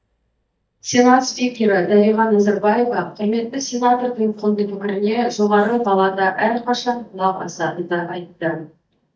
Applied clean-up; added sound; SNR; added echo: neural mask model DeepFilterNet 3.